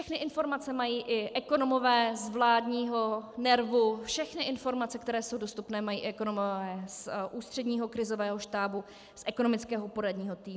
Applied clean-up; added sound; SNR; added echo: none; none; none; none.